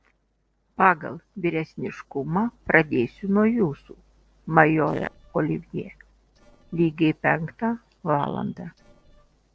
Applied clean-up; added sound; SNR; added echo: neural separator model SepFormer DNS4.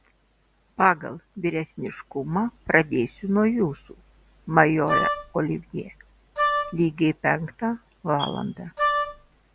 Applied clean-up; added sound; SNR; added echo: none; Wind instrument, woodwind instrument; 0 dB; none.